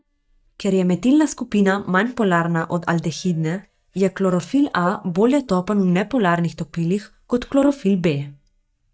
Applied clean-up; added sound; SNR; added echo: neural mask model DeepFilterNet 3.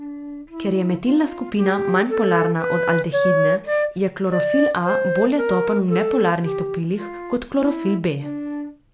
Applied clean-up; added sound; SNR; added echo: none; Wind instrument, woodwind instrument; 1 dB; none.